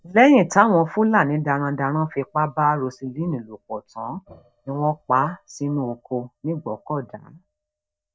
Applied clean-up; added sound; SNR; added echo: neural mask model DeepFilterNet 3.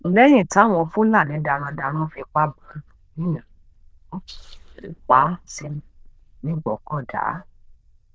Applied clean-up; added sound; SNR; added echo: neural diffusion model UNIVERSE++.